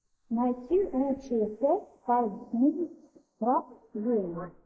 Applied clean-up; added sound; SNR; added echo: neural mask model Resemble Enhance denoiser.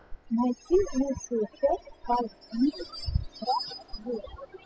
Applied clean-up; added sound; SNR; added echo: classical method spectral subtraction.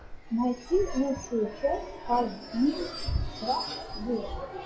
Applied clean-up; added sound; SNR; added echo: classical method log-MMSE.